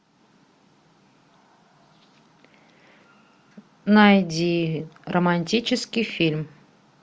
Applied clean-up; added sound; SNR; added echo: none; none; none; none.